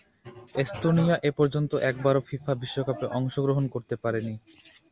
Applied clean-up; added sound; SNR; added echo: none; none; none; none.